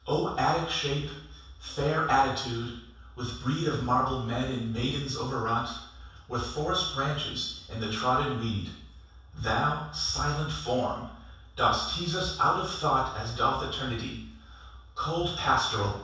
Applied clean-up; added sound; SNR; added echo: none; none; none; reverberation time 0.7 s.